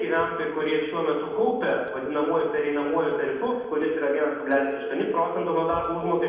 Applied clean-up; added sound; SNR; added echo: none; Telephone; 11 dB; reverberation time 1.1 s.